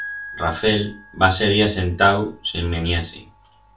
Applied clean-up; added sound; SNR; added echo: none; Piano; 19 dB; reverberation time 0.2 s.